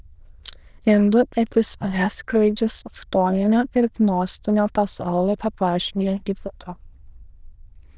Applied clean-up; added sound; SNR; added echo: neural diffusion model UNIVERSE++.